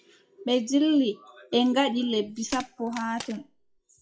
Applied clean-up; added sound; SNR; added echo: classical method WPE with log-MMSE.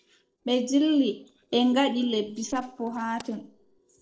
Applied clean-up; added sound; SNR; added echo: neural separator model SepFormer DNS4.